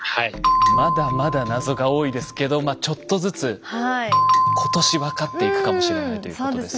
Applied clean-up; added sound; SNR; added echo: none; Bell; 0 dB; none.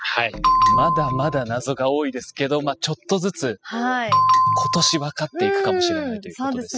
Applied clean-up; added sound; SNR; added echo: classical method spectral subtraction.